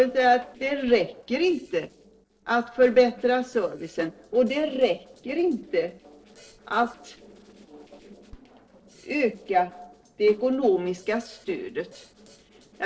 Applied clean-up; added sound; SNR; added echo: neural separator model SepFormer DNS4.